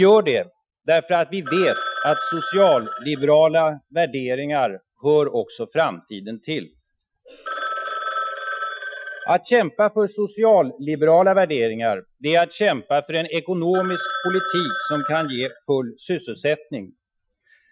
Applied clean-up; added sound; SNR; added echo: classical method Wiener filter.